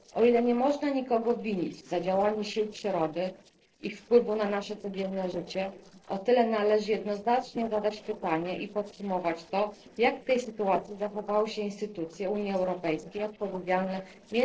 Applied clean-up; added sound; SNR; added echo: neural separator model SepFormer DNS4.